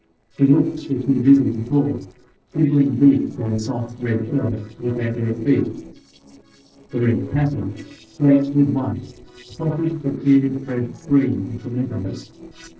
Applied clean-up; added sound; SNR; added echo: neural separator model SepFormer DNS4.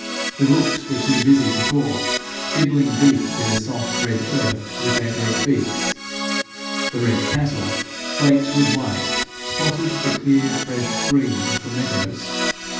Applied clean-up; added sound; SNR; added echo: none; Keyboard (musical); 4 dB; reverberation time 0.9 s.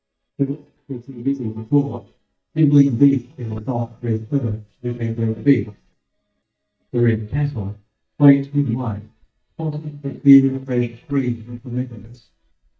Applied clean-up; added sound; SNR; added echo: neural mask model DeepFilterNet 3.